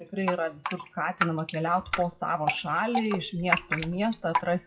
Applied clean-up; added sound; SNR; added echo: classical method WPE with log-MMSE.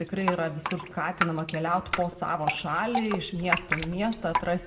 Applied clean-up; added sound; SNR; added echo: none; Drip; 4 dB; reverberation time 0.7 s.